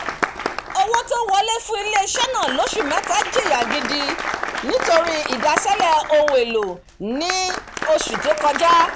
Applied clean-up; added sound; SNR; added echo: none; Applause; 7 dB; none.